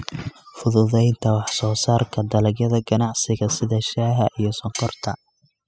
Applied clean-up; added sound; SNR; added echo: classical method spectral subtraction.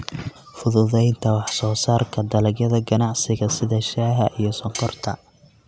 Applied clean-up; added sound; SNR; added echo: none; Cutlery, silverware; 17 dB; none.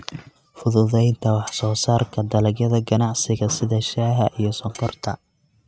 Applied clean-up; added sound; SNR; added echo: neural mask model RNNoise.